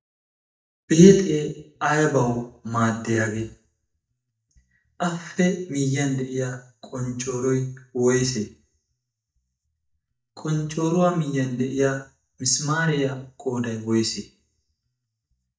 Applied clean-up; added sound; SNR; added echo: neural mask model DeepFilterNet 3.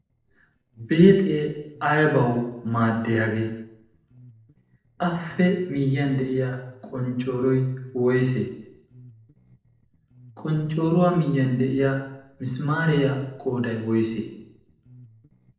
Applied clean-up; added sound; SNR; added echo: neural separator model SepFormer DNS4.